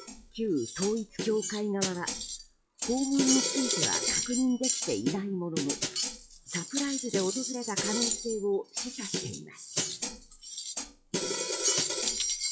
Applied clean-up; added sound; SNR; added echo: classical method log-MMSE.